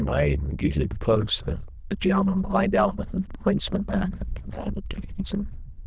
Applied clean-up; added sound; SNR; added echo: neural diffusion model UNIVERSE++.